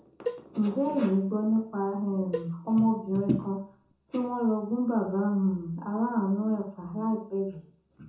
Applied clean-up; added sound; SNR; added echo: none; Cowbell; 12 dB; reverberation time 0.5 s.